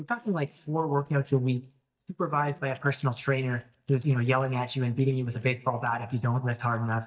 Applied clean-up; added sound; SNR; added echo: neural mask model DeepFilterNet 3.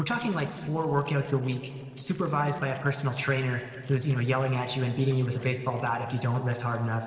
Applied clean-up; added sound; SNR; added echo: neural separator model SepFormer DNS4.